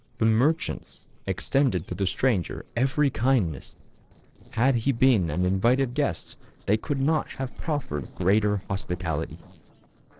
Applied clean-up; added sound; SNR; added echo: neural separator model SepFormer DNS4.